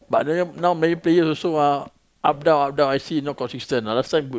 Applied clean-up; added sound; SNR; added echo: none; none; none; none.